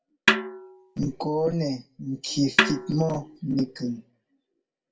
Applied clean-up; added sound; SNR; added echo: none; Snare drum; 0 dB; reverberation time 0.1 s.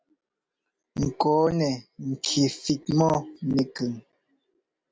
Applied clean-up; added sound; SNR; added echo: none; none; none; none.